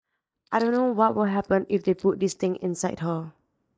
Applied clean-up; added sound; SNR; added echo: neural mask model DeepFilterNet 3.